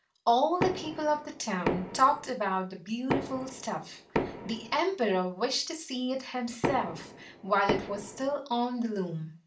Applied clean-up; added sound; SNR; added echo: none; Knock; 5 dB; reverberation time 0.3 s.